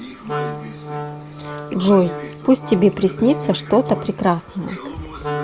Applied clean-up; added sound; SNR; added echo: none; Wind instrument, woodwind instrument; 10 dB; none.